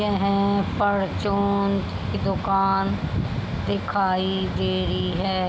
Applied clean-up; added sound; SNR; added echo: none; none; none; none.